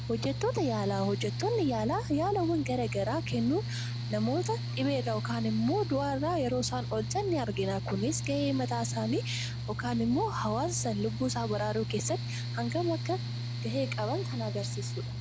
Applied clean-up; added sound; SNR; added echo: none; Mechanical fan; 4 dB; none.